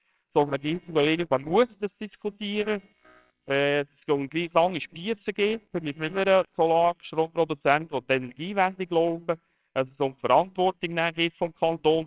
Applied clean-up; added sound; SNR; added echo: neural separator model SepFormer WHAMR!.